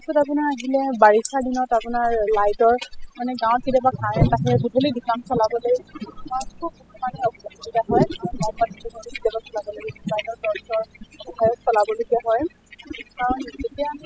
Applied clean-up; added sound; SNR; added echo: classical method spectral subtraction.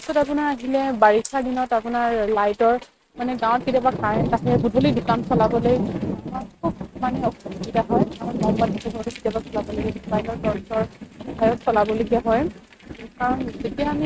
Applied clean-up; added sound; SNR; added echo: neural mask model RNNoise.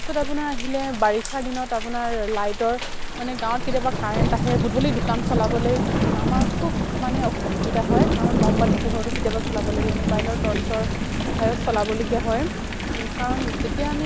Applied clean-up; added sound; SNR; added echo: none; Thunder / Rain; -3 dB; none.